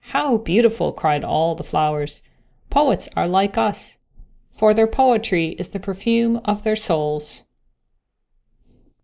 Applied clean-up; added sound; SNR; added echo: neural mask model Resemble Enhance denoiser.